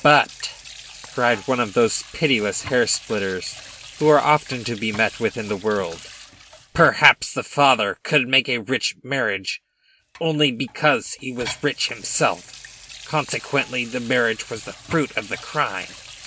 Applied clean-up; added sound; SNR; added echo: none; Sink (filling or washing) / Water tap, faucet; 19 dB; none.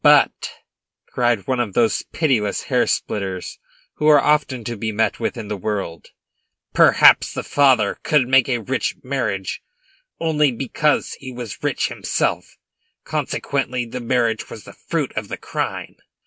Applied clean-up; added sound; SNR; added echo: none; none; none; none.